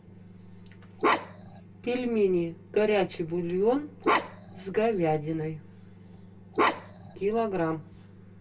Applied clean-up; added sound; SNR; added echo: none; Bark; -1 dB; reverberation time 0.1 s.